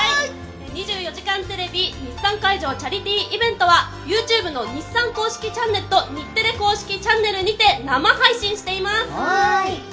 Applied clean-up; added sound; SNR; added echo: none; none; none; reverberation time 0.3 s.